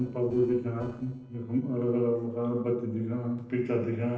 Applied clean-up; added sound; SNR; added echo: neural separator model SepFormer DNS4.